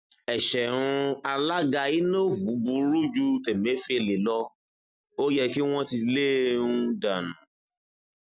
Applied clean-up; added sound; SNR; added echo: none; none; none; none.